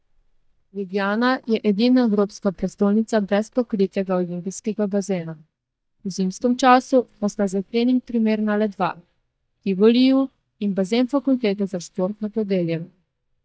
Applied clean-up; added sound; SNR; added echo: neural mask model DeepFilterNet 3.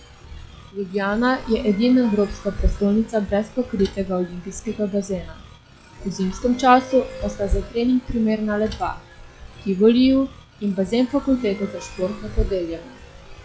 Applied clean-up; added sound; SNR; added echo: classical method log-MMSE.